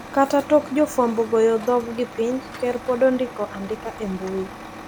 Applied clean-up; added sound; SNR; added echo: none; Truck; 15 dB; none.